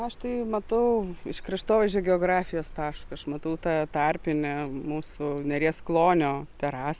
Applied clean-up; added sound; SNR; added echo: none; none; none; none.